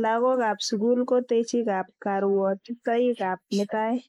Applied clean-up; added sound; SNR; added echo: neural mask model Resemble Enhance denoiser.